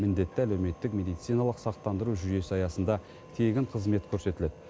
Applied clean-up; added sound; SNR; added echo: none; none; none; none.